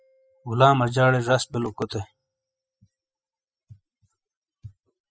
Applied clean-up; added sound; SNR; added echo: classical method spectral subtraction.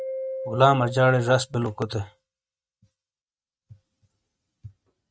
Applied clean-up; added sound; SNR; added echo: neural mask model RNNoise.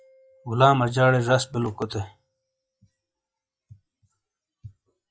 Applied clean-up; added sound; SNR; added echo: classical method log-MMSE.